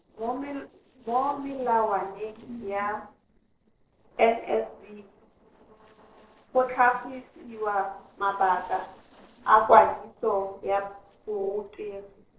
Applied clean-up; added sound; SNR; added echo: neural separator model SepFormer DNS4.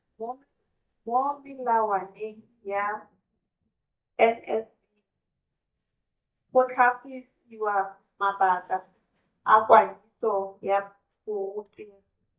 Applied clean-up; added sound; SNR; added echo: neural mask model DeepFilterNet 3.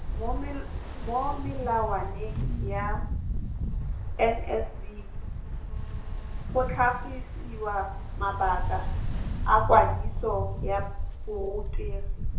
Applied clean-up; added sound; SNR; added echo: none; Ocean; 0 dB; reverberation time 0.7 s.